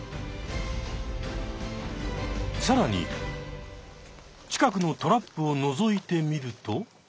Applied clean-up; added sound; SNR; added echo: none; none; none; none.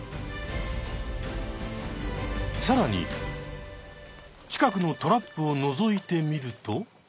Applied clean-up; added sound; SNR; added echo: none; Accordion; 17 dB; none.